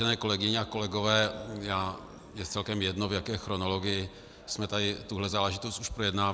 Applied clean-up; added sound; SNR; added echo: none; none; none; none.